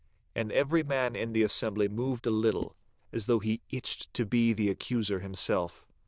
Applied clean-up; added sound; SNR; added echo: neural diffusion model UNIVERSE++.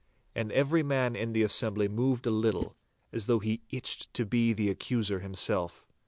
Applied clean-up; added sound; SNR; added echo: none; Whoosh, swoosh, swish; 18 dB; none.